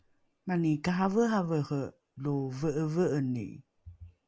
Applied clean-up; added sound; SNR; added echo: none; none; none; none.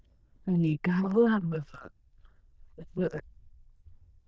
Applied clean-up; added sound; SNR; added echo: neural diffusion model UNIVERSE++.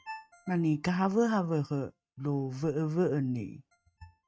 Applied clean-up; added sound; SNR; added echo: neural mask model RNNoise.